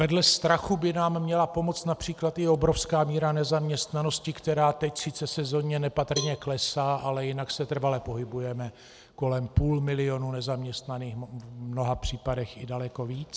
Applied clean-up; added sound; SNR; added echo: none; Cowbell; 13 dB; none.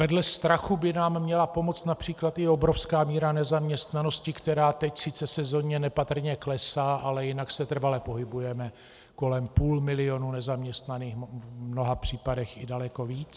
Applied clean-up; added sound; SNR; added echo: none; none; none; none.